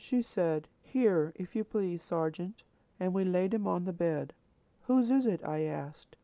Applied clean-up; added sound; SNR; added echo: none; none; none; none.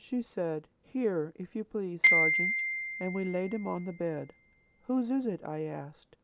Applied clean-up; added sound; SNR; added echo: none; Glockenspiel; -3 dB; none.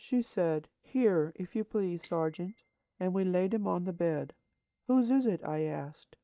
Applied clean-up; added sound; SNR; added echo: neural mask model DeepFilterNet 3.